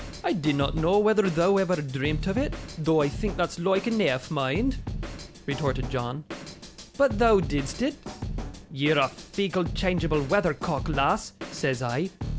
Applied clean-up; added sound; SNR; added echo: none; Drum kit; 9 dB; none.